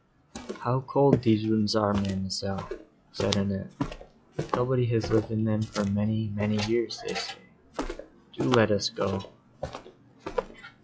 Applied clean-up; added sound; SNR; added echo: classical method log-MMSE.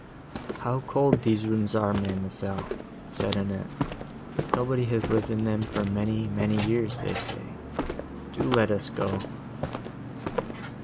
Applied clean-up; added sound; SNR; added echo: none; Walk, footsteps; 5 dB; none.